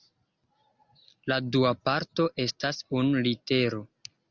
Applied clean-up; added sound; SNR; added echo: none; none; none; none.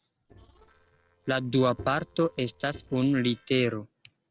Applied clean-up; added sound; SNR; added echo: neural separator model SepFormer DNS4.